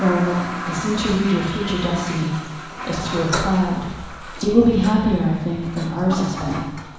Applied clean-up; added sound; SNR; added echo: none; Toilet flush; 9 dB; reverberation time 1.1 s.